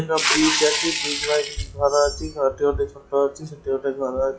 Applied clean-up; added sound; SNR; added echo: classical method log-MMSE.